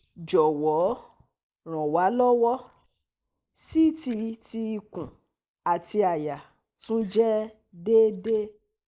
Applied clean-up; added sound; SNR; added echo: neural mask model Resemble Enhance denoiser.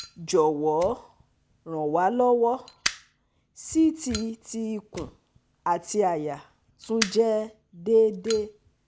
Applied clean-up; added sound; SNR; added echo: none; Fire; 14 dB; none.